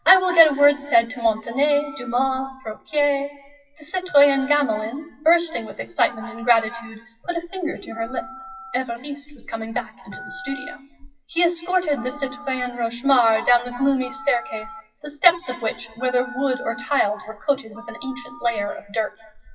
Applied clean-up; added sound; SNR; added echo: classical method WPE with log-MMSE.